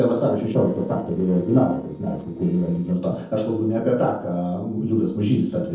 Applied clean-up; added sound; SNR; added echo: neural separator model SepFormer DNS4.